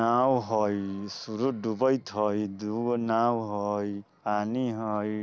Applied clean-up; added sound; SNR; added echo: none; none; none; none.